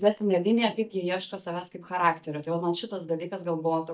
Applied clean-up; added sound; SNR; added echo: neural mask model DeepFilterNet 3.